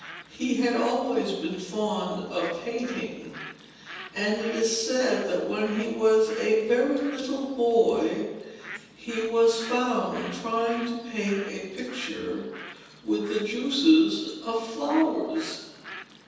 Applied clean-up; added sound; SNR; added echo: none; Bird; 18 dB; reverberation time 1.1 s.